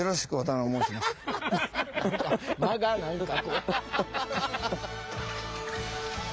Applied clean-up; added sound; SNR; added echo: none; none; none; none.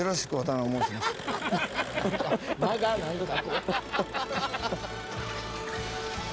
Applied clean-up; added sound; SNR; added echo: none; Engine; 12 dB; none.